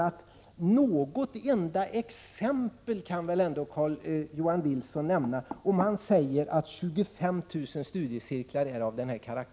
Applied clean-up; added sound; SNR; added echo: none; none; none; none.